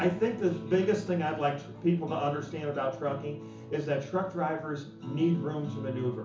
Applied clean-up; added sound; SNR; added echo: none; none; none; reverberation time 0.7 s.